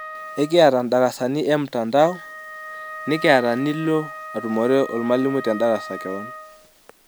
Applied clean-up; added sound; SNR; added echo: none; Wind instrument, woodwind instrument; 15 dB; none.